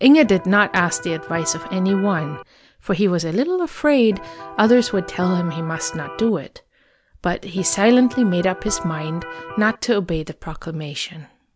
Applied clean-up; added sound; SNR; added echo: none; Electric guitar; 14 dB; none.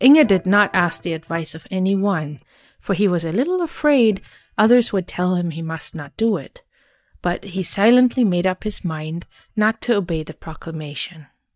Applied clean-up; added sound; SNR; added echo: neural mask model DeepFilterNet 3.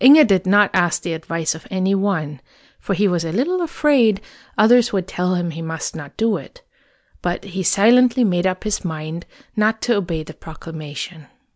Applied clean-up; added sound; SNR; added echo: none; none; none; none.